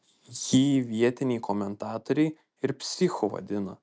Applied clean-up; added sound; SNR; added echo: none; none; none; none.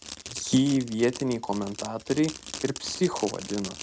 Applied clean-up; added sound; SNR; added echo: none; Fireworks; 12 dB; none.